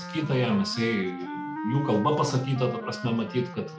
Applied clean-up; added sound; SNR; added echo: none; Wind instrument, woodwind instrument; 9 dB; none.